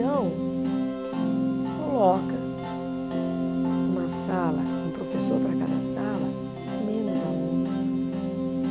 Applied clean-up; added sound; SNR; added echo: none; Piano; -5 dB; none.